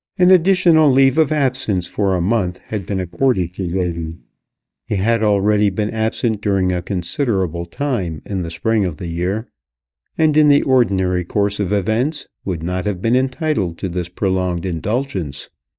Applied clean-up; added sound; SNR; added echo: neural mask model DeepFilterNet 3.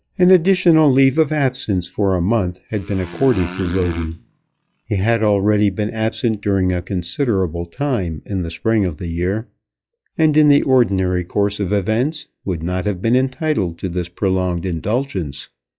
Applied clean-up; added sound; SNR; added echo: classical method log-MMSE.